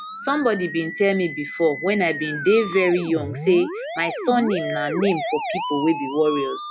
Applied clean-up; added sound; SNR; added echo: none; Musical instrument; 8 dB; none.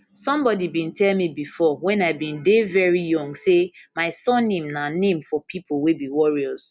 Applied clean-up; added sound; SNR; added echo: none; none; none; none.